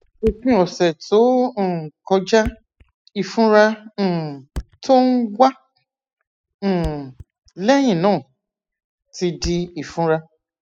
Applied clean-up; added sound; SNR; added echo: classical method spectral subtraction.